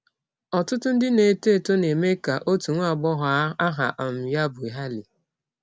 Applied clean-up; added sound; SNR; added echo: none; none; none; none.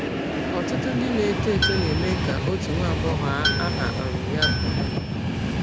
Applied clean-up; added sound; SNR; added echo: none; Tools + Train; -5 dB; none.